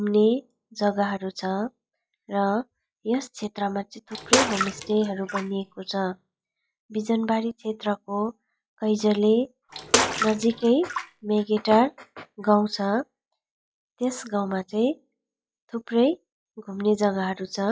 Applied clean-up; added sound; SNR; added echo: classical method log-MMSE.